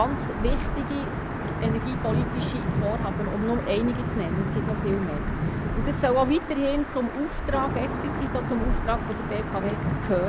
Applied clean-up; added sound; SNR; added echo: none; Thunder / Wind / Rain; 0 dB; none.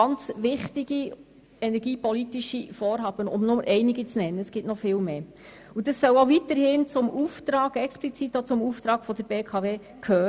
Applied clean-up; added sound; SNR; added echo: none; none; none; none.